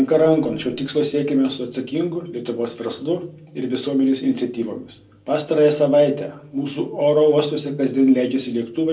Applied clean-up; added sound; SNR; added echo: none; none; none; reverberation time 0.2 s.